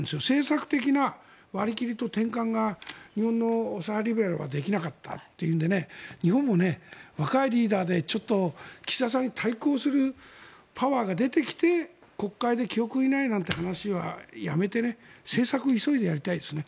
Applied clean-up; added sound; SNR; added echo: none; none; none; none.